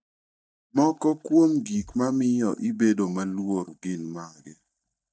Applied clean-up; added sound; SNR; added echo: neural mask model DeepFilterNet 3.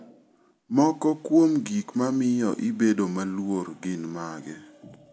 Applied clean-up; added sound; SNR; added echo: none; none; none; none.